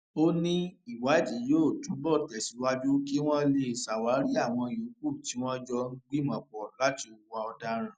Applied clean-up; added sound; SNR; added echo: none; none; none; none.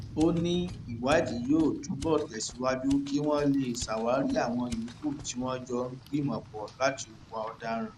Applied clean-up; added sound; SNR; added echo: none; Rain + Mechanisms; 15 dB; none.